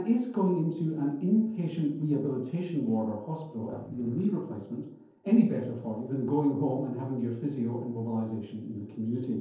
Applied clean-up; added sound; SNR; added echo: neural separator model SepFormer DNS4.